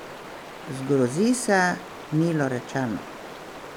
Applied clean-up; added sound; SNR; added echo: none; Stream; 13 dB; none.